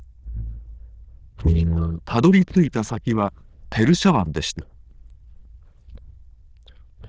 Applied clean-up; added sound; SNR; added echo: neural diffusion model UNIVERSE++.